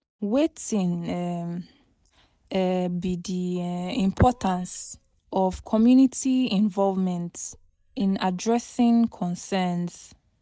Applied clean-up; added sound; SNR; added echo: neural mask model DeepFilterNet 3.